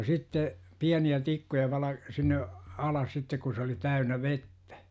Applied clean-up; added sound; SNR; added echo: none; none; none; none.